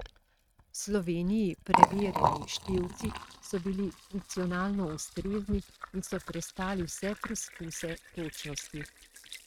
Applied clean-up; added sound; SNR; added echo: neural mask model RNNoise.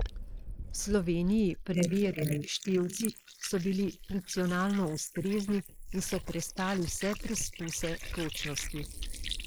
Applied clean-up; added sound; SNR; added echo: neural mask model Resemble Enhance denoiser.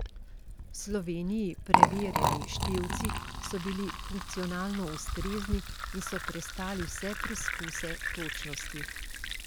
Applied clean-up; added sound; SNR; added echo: none; Liquid; -4 dB; none.